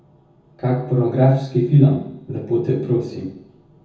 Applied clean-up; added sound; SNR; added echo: none; none; none; reverberation time 0.7 s.